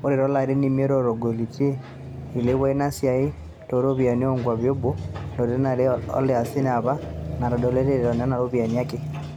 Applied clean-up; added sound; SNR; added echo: none; none; none; none.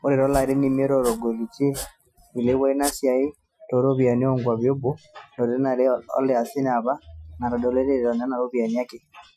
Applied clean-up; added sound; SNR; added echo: classical method Wiener filter.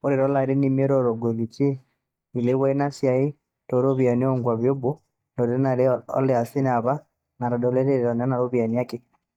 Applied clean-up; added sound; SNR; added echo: neural mask model DeepFilterNet 3.